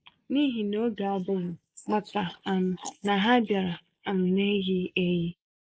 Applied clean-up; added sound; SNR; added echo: neural mask model Resemble Enhance denoiser.